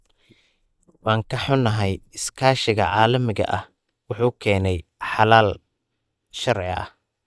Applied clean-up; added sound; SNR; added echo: neural mask model DeepFilterNet 3.